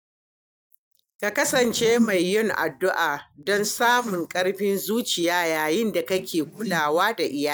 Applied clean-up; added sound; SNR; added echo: neural mask model DeepFilterNet 3.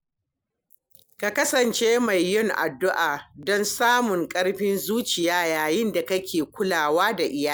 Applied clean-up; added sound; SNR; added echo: none; none; none; none.